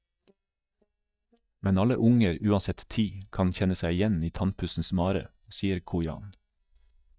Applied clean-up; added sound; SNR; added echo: neural mask model DeepFilterNet 3.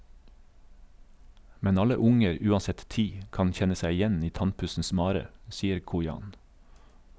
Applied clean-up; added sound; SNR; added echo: none; none; none; none.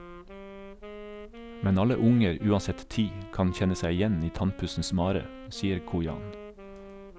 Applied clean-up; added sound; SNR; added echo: none; Wind instrument, woodwind instrument; 16 dB; none.